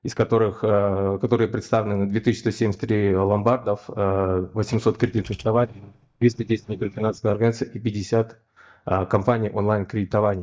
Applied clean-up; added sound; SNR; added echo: neural mask model DeepFilterNet 3.